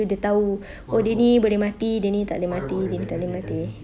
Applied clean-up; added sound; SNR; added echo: none; none; none; none.